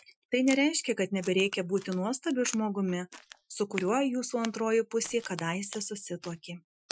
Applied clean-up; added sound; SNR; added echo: classical method Wiener filter.